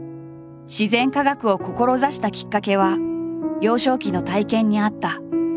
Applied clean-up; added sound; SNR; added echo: none; none; none; none.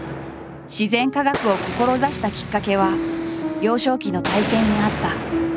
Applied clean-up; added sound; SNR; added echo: none; Explosion; 8 dB; none.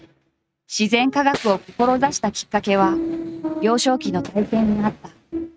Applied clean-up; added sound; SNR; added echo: neural mask model RNNoise.